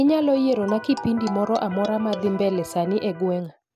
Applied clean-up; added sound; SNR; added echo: none; Marimba, xylophone + Electric guitar; 14 dB; none.